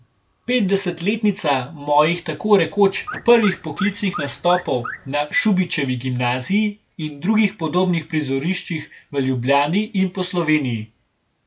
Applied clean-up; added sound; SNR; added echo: none; Alarm / Car; 12 dB; none.